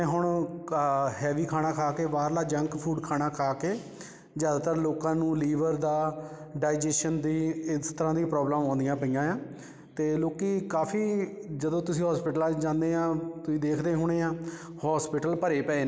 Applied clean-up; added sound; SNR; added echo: none; none; none; none.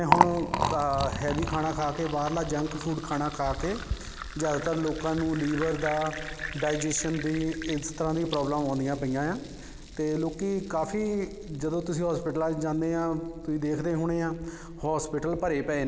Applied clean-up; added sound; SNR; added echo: none; Liquid; 6 dB; none.